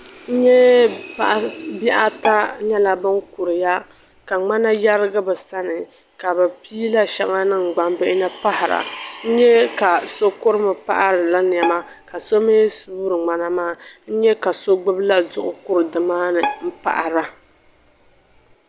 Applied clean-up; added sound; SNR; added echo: none; Bowed string instrument; 13 dB; none.